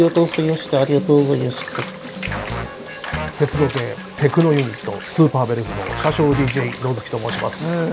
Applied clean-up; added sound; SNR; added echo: none; Bathtub (filling or washing) / Water; 14 dB; none.